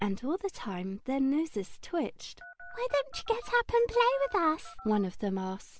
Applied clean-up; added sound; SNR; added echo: none; Telephone; 19 dB; none.